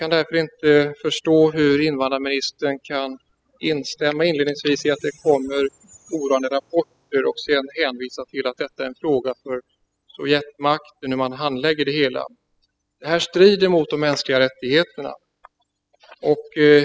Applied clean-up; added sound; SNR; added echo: classical method spectral subtraction.